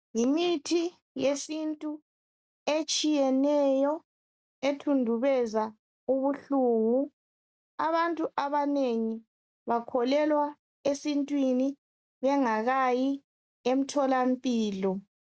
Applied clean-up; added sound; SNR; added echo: none; none; none; none.